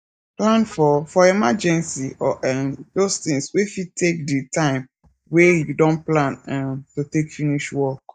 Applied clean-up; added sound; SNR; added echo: neural mask model DeepFilterNet 3.